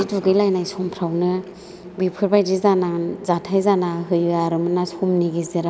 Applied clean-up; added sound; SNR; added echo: none; none; none; none.